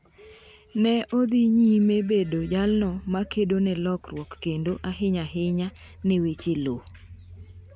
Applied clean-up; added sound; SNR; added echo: none; none; none; none.